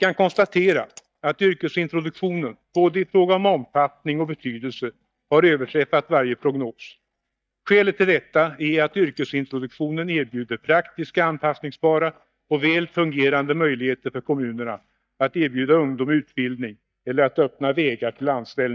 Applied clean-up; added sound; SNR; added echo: neural mask model DeepFilterNet 3.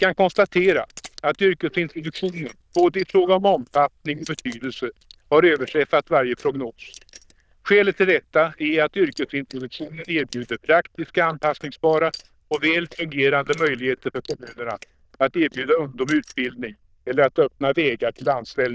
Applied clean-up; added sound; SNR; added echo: neural diffusion model UNIVERSE++.